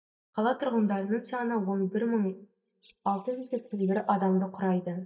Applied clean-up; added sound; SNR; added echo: neural mask model DeepFilterNet 3.